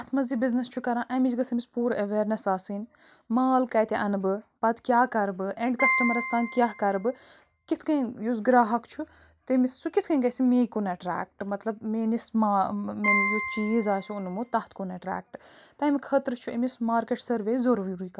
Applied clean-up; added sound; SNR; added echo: none; Piano; 4 dB; none.